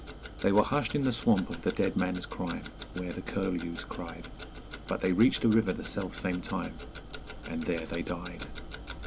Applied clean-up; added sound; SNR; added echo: none; Tick-tock; 11 dB; none.